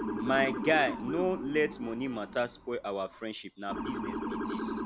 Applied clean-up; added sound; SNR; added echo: none; Motor vehicle (road) / Siren; 5 dB; none.